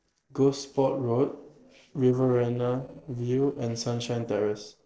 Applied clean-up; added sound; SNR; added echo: neural separator model SepFormer DNS4.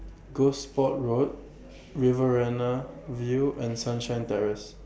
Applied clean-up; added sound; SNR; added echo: none; none; none; none.